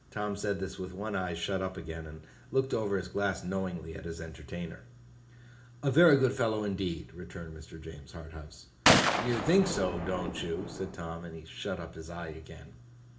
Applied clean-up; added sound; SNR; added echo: none; Gunshot, gunfire; -1 dB; reverberation time 0.4 s.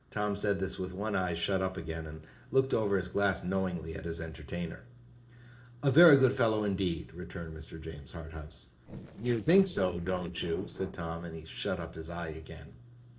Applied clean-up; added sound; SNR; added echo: neural separator model SepFormer DNS4.